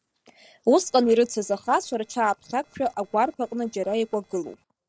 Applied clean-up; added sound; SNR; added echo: neural separator model SepFormer DNS4.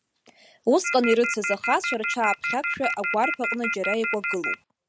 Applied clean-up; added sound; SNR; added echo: none; Telephone; 3 dB; none.